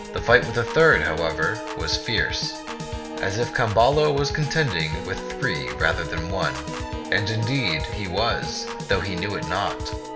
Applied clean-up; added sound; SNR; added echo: none; Piano / Organ; 7 dB; none.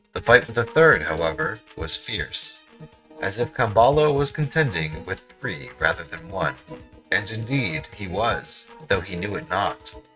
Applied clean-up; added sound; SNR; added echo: neural mask model RNNoise.